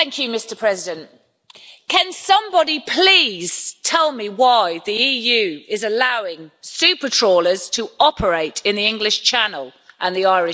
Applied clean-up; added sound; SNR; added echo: none; none; none; none.